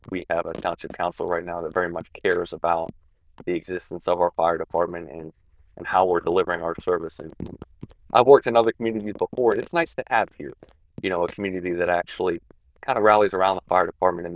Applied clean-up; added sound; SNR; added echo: neural diffusion model UNIVERSE++.